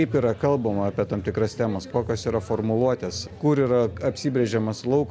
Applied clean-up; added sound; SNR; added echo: none; none; none; none.